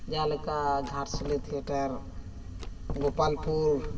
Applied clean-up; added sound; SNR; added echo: none; Door; 11 dB; reverberation time 1.9 s.